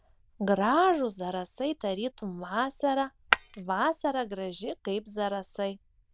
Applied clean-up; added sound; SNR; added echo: neural diffusion model UNIVERSE++.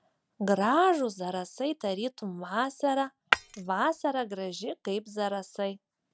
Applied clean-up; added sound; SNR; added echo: none; Shatter; 0 dB; none.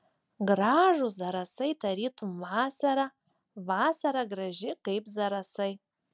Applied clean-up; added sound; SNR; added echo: none; none; none; none.